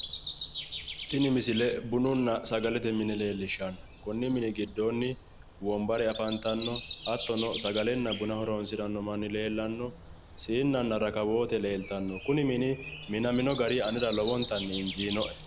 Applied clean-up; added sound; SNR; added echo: none; Breathing; 9 dB; none.